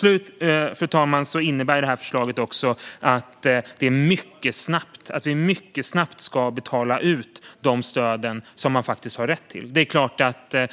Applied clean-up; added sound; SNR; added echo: none; none; none; none.